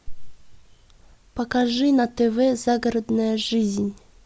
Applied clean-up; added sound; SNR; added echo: none; none; none; none.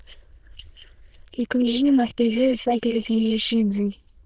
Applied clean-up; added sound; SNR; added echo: neural diffusion model UNIVERSE++.